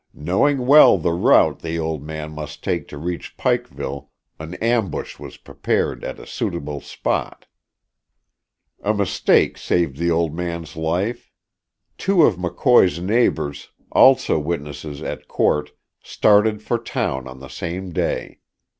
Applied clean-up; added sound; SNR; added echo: none; none; none; none.